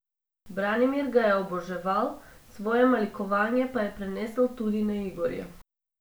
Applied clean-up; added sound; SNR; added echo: none; none; none; none.